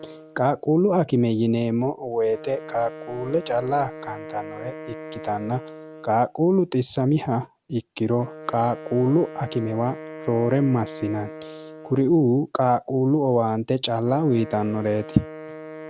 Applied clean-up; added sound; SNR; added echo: none; Wind instrument, woodwind instrument; 16 dB; none.